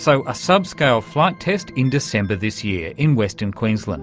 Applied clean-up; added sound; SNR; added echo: none; none; none; none.